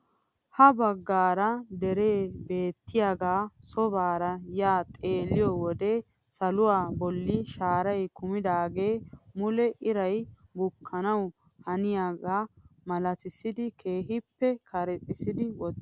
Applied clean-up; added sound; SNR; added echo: none; none; none; none.